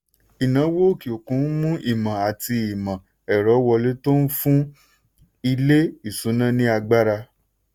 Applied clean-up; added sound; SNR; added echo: none; none; none; none.